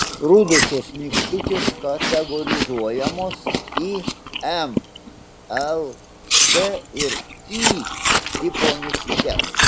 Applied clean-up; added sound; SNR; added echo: none; Chewing, mastication; -1 dB; none.